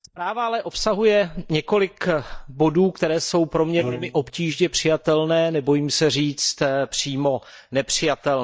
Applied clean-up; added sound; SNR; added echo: neural mask model DeepFilterNet 3.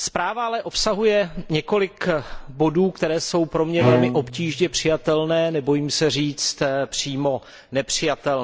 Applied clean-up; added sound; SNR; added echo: none; Bowed string instrument; 2 dB; none.